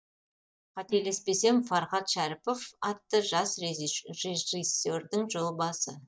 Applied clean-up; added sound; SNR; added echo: neural mask model DeepFilterNet 3.